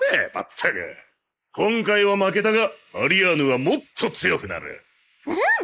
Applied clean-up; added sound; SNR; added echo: neural mask model Resemble Enhance denoiser.